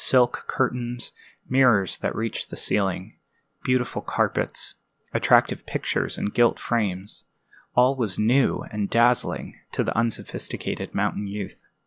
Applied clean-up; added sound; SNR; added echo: none; none; none; none.